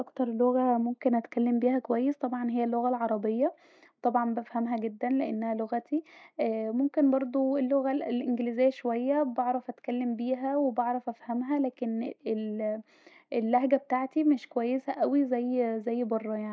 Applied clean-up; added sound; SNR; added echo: none; none; none; none.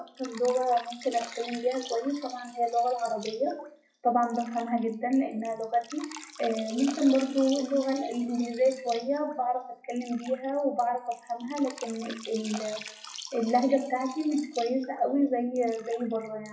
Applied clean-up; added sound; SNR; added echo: classical method WPE with log-MMSE.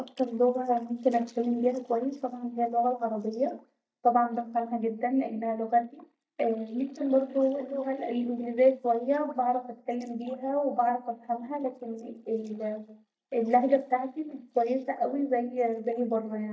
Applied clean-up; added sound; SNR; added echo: neural mask model DeepFilterNet 3.